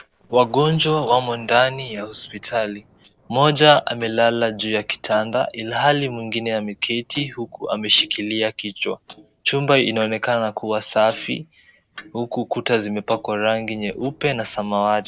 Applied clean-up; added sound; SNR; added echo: neural separator model SepFormer DNS4.